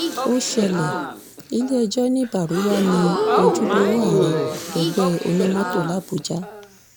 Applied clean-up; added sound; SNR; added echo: none; Crowd / Gasp; 2 dB; none.